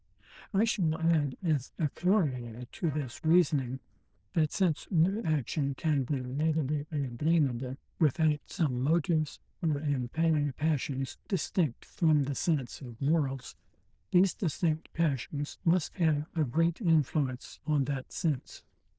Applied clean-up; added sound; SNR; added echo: neural diffusion model UNIVERSE++.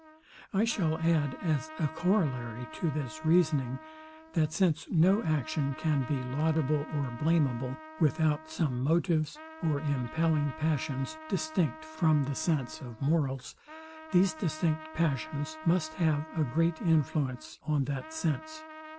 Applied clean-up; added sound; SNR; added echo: none; Trumpet; 17 dB; none.